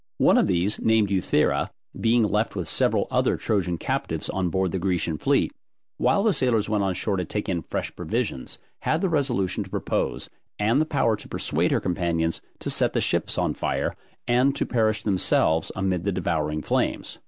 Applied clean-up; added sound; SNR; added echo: none; none; none; none.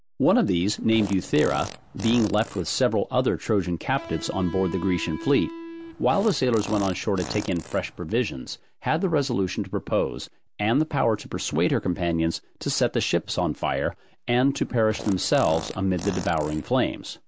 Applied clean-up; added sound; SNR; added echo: none; Electric guitar + Fart; 14 dB; none.